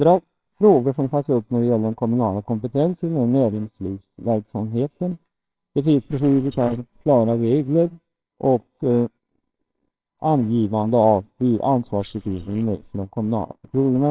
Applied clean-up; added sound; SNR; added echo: neural separator model SepFormer WHAMR!.